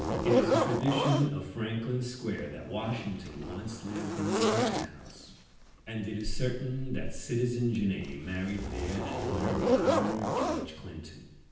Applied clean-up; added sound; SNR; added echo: none; Zipper (clothing); 0 dB; reverberation time 0.9 s.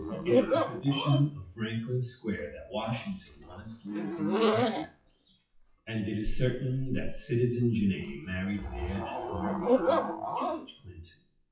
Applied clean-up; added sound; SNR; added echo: classical method WPE with log-MMSE.